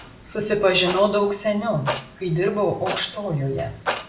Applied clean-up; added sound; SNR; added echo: none; Clock; 10 dB; reverberation time 0.4 s.